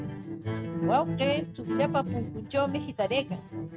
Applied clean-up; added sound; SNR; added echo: neural mask model RNNoise.